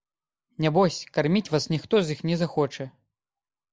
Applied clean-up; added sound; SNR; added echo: none; none; none; none.